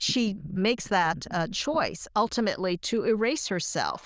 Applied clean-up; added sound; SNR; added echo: neural diffusion model UNIVERSE++.